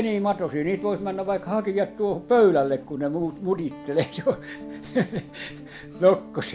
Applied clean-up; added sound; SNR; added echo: none; Guitar; 17 dB; none.